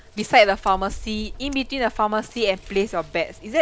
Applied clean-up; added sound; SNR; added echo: none; Scissors; 16 dB; none.